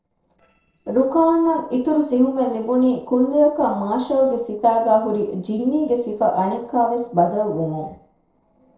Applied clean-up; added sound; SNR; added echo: neural separator model SepFormer DNS4.